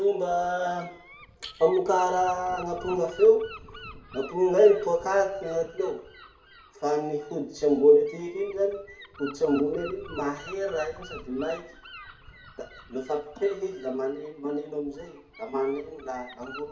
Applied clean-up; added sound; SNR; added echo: none; Gull, seagull / Wind; 20 dB; reverberation time 0.6 s.